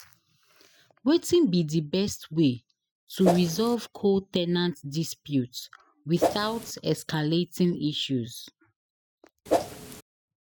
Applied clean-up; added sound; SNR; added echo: classical method spectral subtraction.